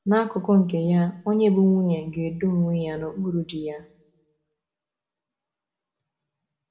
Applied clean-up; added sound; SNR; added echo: none; none; none; reverberation time 0.7 s.